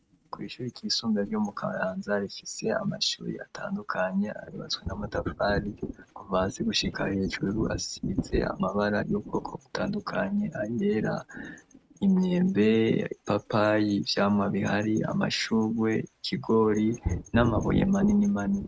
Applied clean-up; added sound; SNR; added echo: neural mask model RNNoise.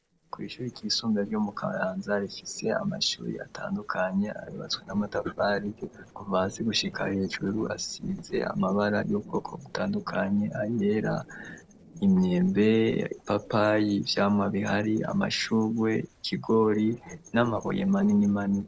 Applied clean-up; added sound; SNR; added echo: neural separator model SepFormer DNS4.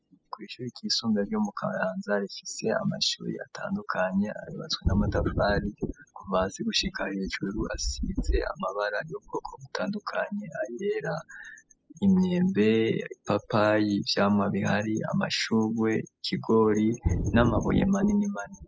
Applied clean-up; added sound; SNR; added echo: classical method spectral subtraction.